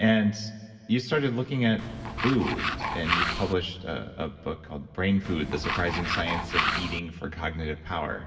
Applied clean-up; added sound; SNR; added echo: none; Tools; 1 dB; reverberation time 1.7 s.